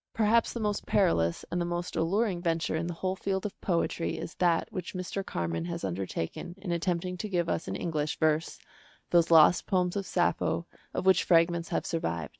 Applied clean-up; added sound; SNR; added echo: neural mask model RNNoise.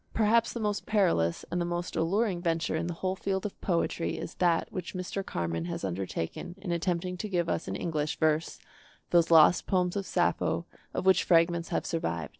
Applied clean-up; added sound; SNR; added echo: neural separator model SepFormer DNS4.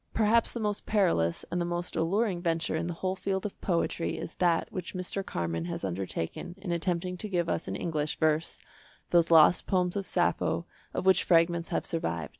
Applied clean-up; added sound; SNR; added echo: none; none; none; none.